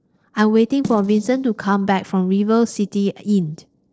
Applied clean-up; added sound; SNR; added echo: neural separator model SepFormer DNS4.